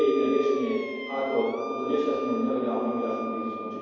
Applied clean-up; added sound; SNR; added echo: none; Wind instrument, woodwind instrument; 11 dB; reverberation time 2.2 s.